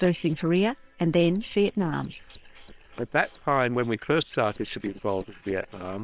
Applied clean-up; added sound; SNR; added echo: neural separator model SepFormer WHAM!.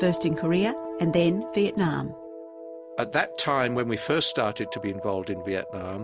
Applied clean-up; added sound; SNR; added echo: none; none; none; none.